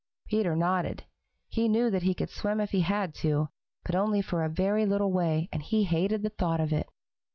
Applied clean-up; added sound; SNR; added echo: none; none; none; none.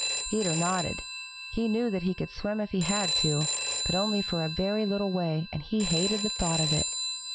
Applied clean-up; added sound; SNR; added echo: none; Telephone; 3 dB; none.